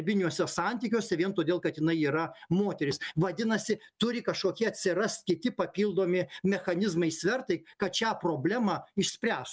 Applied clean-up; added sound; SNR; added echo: none; none; none; none.